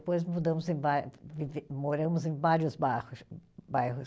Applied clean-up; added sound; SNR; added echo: none; none; none; none.